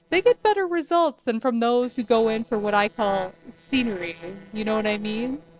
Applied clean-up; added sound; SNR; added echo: neural separator model SepFormer DNS4.